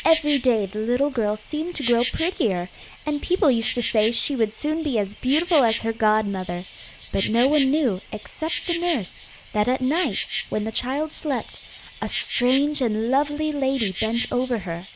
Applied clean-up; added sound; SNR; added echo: none; Insect; 11 dB; none.